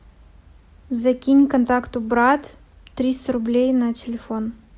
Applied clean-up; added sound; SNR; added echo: none; none; none; none.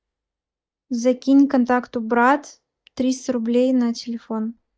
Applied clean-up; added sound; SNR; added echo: neural mask model DeepFilterNet 3.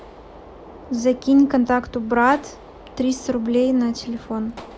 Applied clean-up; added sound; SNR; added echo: none; Gunshot, gunfire; 20 dB; none.